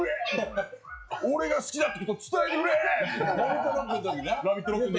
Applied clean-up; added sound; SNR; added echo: classical method log-MMSE.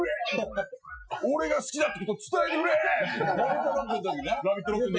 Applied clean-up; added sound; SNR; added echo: classical method Wiener filter.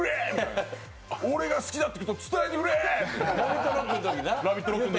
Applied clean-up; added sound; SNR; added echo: none; none; none; none.